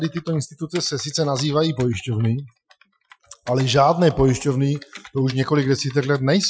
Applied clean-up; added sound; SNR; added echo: classical method Wiener filter.